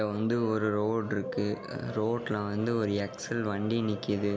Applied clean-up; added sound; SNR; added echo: none; none; none; none.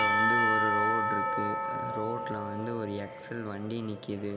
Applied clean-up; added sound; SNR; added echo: none; Church bell / Percussion; -5 dB; none.